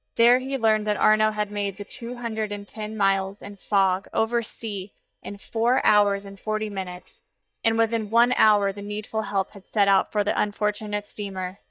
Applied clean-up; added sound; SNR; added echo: neural mask model DeepFilterNet 3.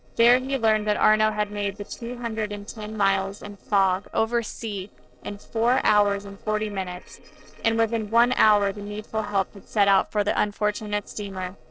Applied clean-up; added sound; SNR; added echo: neural separator model SepFormer DNS4.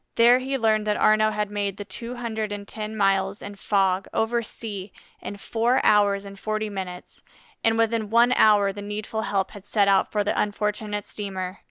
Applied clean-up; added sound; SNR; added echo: none; none; none; none.